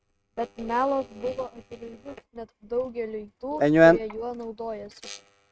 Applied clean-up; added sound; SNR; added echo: neural mask model RNNoise.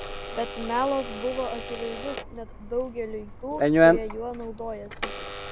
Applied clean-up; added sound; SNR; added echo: none; Alarm / Door; -4 dB; none.